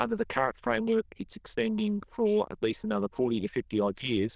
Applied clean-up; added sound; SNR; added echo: neural diffusion model UNIVERSE++.